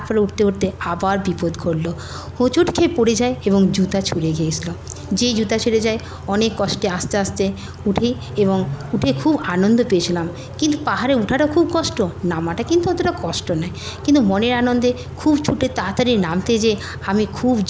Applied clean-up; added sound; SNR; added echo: none; Idling / Accelerating, revving, vroom / Car; 13 dB; none.